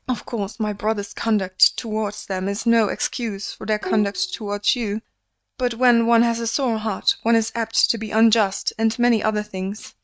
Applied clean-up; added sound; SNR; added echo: neural mask model RNNoise.